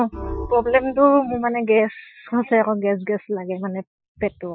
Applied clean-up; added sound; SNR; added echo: classical method Wiener filter.